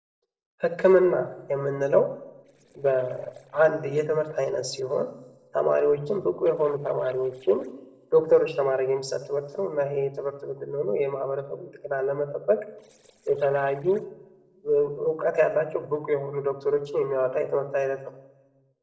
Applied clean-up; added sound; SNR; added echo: neural separator model SepFormer DNS4.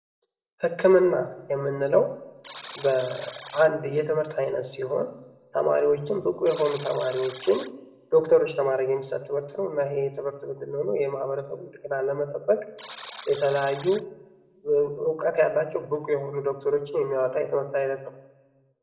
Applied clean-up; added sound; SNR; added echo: none; Alarm; 17 dB; reverberation time 0.8 s.